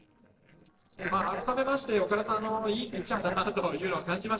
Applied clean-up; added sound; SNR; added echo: neural separator model SepFormer DNS4.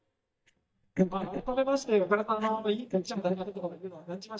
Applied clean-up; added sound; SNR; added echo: neural mask model DeepFilterNet 3.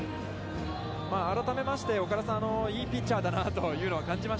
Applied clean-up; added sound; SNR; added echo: none; none; none; none.